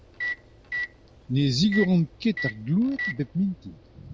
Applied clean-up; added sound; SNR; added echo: none; Microwave oven; 9 dB; none.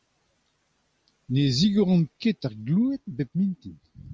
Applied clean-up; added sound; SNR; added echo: none; none; none; none.